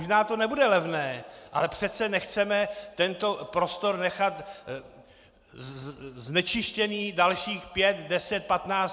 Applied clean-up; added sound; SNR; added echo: none; none; none; none.